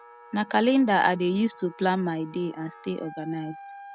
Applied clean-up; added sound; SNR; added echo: none; Wind instrument, woodwind instrument; 20 dB; none.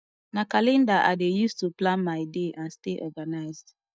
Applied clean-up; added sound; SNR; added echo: neural mask model DeepFilterNet 3.